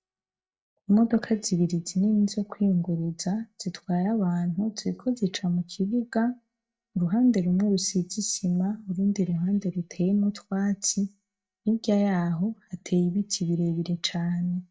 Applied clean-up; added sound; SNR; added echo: neural mask model DeepFilterNet 3.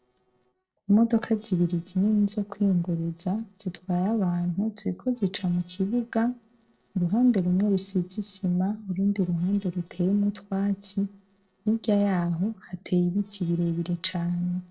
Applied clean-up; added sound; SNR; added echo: neural separator model SepFormer DNS4.